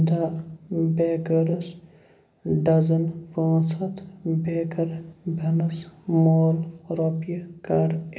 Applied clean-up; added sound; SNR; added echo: none; none; none; none.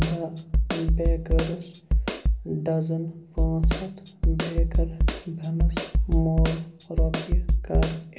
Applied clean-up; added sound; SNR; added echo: none; Snare drum; -5 dB; none.